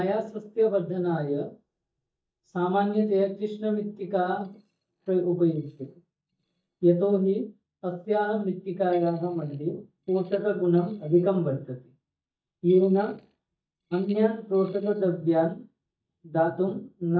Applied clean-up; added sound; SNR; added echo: neural mask model DeepFilterNet 3.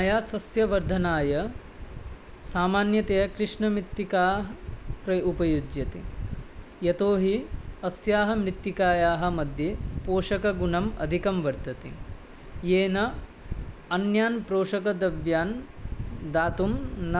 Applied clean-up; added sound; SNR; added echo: none; none; none; none.